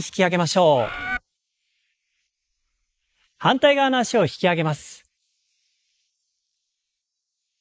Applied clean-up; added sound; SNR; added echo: neural mask model Resemble Enhance denoiser.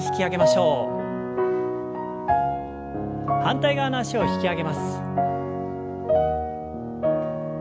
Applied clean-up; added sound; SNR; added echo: none; none; none; none.